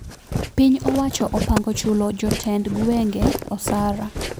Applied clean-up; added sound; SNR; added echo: none; Walk, footsteps; 6 dB; none.